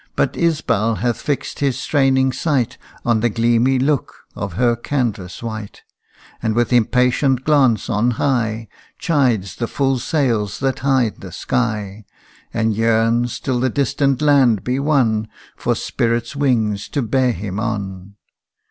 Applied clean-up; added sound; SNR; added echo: none; none; none; none.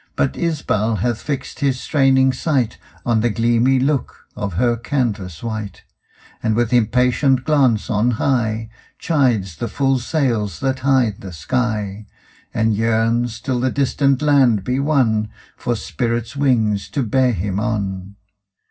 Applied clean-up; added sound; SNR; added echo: none; none; none; reverberation time 0.4 s.